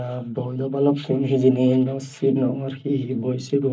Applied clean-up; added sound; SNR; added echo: none; none; none; reverberation time 0.4 s.